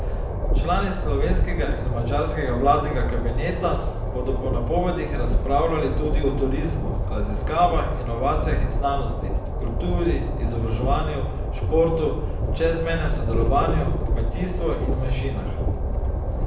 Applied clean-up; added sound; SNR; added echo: none; Train; -3 dB; reverberation time 0.7 s.